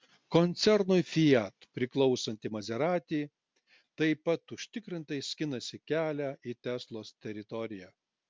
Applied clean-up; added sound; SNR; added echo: none; none; none; none.